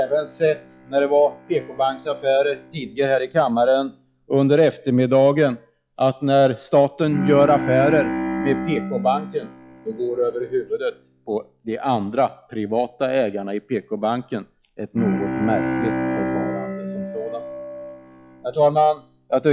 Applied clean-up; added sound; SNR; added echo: classical method log-MMSE.